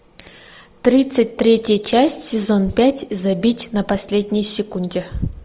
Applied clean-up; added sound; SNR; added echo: none; none; none; none.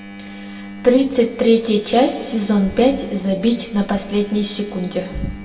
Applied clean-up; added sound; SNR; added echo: none; Engine; 17 dB; reverberation time 1.4 s.